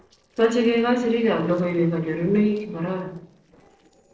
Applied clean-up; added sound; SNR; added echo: neural separator model SepFormer DNS4.